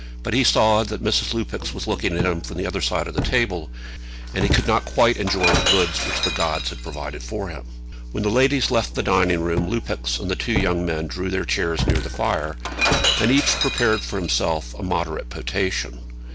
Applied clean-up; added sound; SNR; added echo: none; Shatter; 5 dB; none.